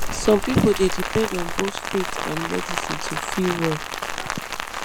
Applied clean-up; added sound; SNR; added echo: none; Rain; 3 dB; none.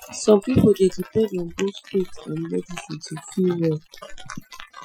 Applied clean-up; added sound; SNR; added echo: classical method Wiener filter.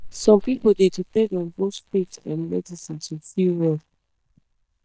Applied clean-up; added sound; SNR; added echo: neural mask model DeepFilterNet 3.